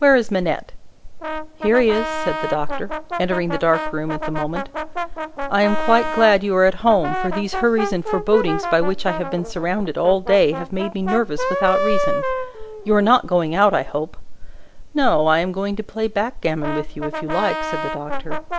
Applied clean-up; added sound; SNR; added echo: none; Brass instrument; 8 dB; none.